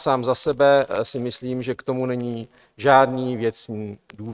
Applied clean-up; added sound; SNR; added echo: neural mask model RNNoise.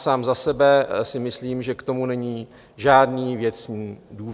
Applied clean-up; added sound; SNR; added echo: none; none; none; none.